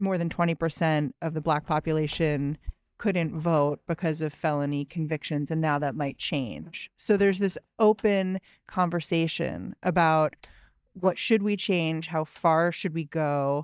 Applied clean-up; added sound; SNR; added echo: neural mask model DeepFilterNet 3.